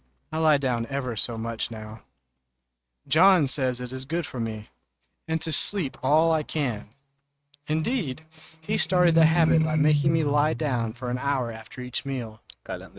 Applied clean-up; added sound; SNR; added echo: neural mask model RNNoise.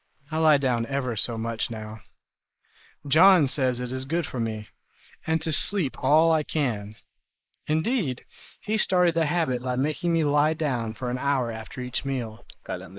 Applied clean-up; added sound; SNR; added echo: neural mask model Resemble Enhance denoiser.